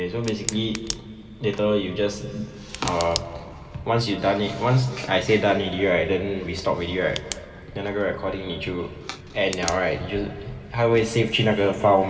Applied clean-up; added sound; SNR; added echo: none; Tick; 16 dB; reverberation time 2.4 s.